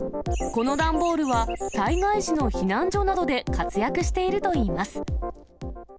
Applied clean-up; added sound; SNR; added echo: none; Chirp, tweet; 18 dB; none.